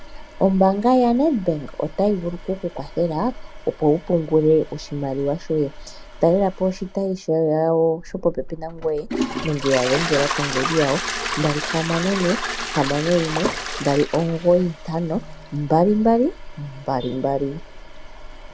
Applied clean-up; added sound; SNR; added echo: none; Toilet flush; 9 dB; none.